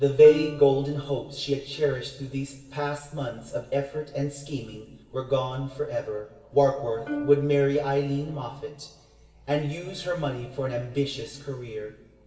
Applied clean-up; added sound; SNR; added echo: none; Plucked string instrument; 12 dB; reverberation time 1.6 s.